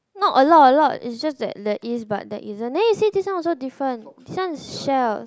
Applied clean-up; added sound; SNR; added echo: none; none; none; none.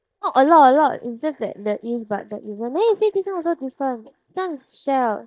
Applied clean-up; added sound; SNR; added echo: neural mask model DeepFilterNet 3.